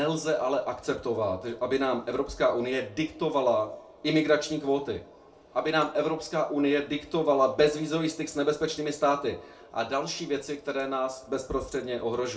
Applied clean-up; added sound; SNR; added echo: none; none; none; reverberation time 0.3 s.